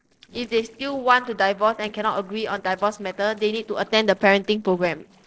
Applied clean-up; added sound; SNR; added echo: neural separator model SepFormer DNS4.